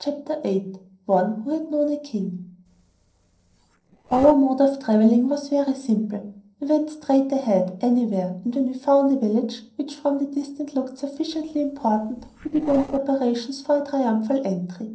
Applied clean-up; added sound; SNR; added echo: neural separator model SepFormer DNS4.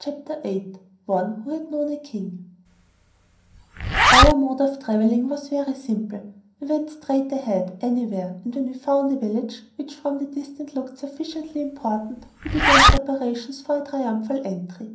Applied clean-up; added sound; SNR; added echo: none; Zipper (clothing); -4 dB; reverberation time 0.6 s.